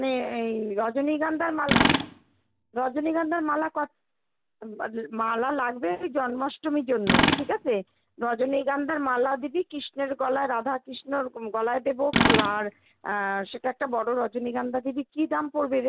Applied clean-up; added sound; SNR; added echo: none; Tools; 1 dB; none.